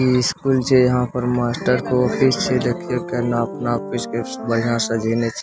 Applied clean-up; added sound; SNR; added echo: none; Piano; 11 dB; none.